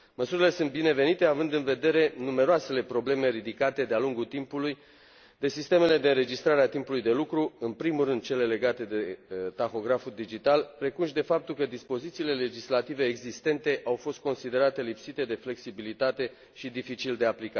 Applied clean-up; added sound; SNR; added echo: none; none; none; none.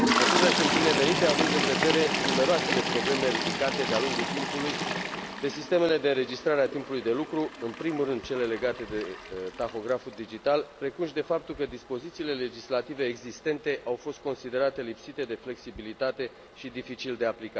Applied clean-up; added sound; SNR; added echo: none; Toilet flush; 2 dB; none.